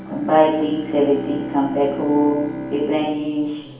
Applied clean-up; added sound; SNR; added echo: none; Bowed string instrument; 11 dB; reverberation time 1.2 s.